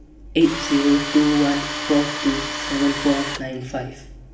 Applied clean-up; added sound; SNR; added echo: none; Tools; 6 dB; reverberation time 0.7 s.